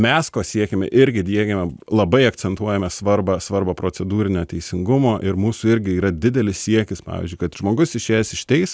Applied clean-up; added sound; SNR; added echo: none; none; none; none.